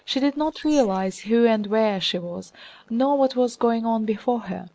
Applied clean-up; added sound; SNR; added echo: neural mask model Resemble Enhance denoiser.